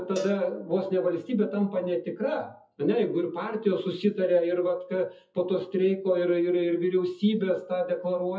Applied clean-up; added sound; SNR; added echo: classical method WPE with log-MMSE.